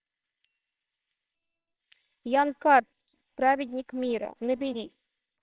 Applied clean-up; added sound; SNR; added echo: neural separator model SepFormer WHAMR!.